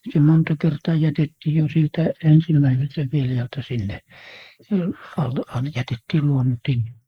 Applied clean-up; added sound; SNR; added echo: neural mask model Resemble Enhance denoiser.